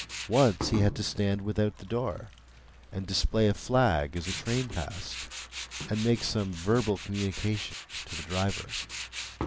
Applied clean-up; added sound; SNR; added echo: none; Tools; 11 dB; none.